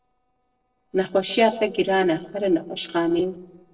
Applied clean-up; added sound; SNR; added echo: neural separator model SepFormer DNS4.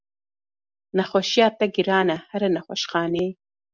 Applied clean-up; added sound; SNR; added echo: none; none; none; none.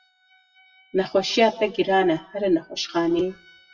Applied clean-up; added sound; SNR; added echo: classical method WPE with log-MMSE.